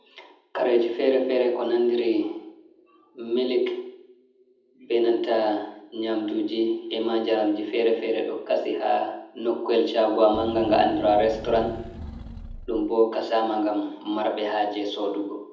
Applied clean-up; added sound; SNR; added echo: none; Engine / Car; 12 dB; reverberation time 0.8 s.